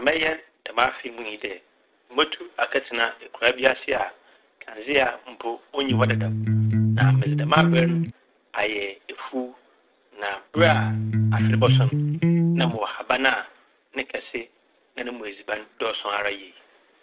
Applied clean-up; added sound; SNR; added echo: neural separator model SepFormer DNS4.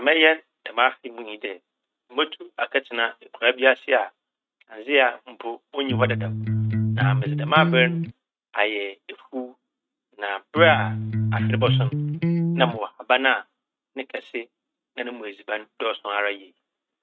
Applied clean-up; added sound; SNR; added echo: neural mask model RNNoise.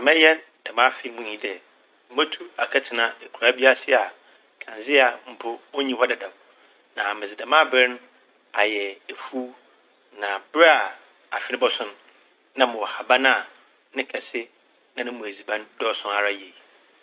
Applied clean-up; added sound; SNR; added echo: none; none; none; none.